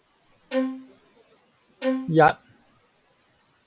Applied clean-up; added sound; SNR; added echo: none; Bowed string instrument; 3 dB; none.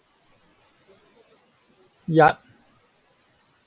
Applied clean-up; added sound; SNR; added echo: none; none; none; none.